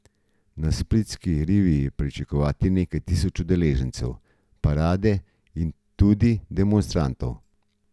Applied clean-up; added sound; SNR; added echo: none; none; none; none.